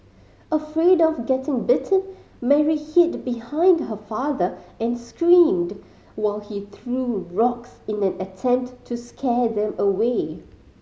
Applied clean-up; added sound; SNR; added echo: none; none; none; none.